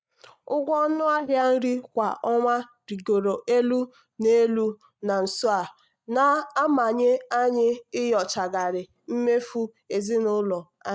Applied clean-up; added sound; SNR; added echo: neural mask model DeepFilterNet 3.